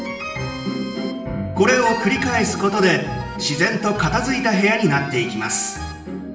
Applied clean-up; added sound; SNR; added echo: none; none; none; reverberation time 0.8 s.